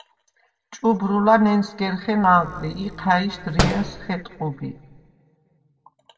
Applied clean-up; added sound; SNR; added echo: none; Slam; 7 dB; reverberation time 1.2 s.